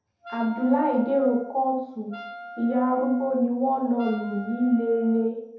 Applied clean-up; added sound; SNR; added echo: none; Wind instrument, woodwind instrument; 17 dB; reverberation time 0.8 s.